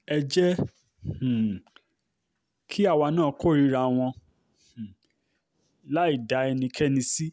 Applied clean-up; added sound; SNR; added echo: none; none; none; none.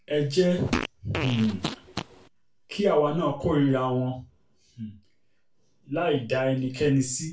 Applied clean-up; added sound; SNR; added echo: none; Fart; 6 dB; reverberation time 0.3 s.